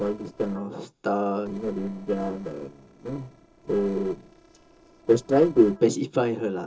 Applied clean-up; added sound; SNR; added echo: neural separator model SepFormer DNS4.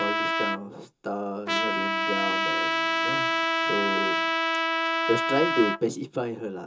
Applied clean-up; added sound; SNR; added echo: none; Trumpet; -4 dB; reverberation time 0.2 s.